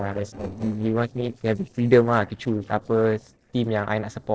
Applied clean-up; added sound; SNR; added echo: neural separator model SepFormer DNS4.